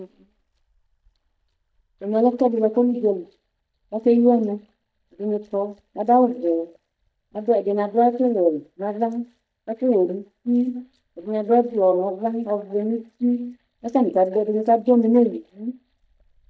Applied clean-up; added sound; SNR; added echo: neural mask model DeepFilterNet 3.